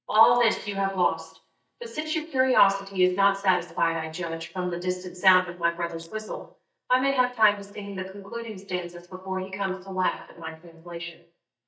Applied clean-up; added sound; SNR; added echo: neural mask model DeepFilterNet 3.